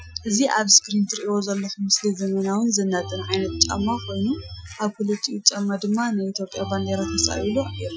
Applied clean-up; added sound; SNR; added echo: classical method Wiener filter.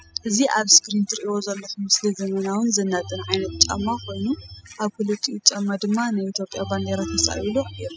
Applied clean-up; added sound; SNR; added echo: classical method spectral subtraction.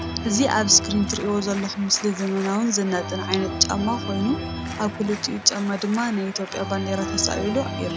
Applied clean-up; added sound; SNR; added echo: none; Organ; 7 dB; none.